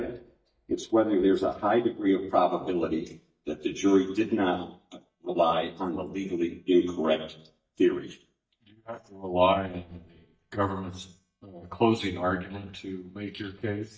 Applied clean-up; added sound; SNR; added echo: neural mask model DeepFilterNet 3.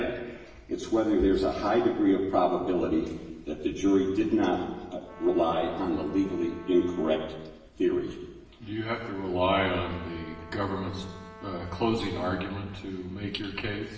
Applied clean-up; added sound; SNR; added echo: none; Brass instrument; 20 dB; reverberation time 1.2 s.